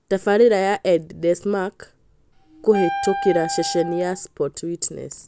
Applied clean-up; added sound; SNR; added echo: none; Wind instrument, woodwind instrument; 7 dB; none.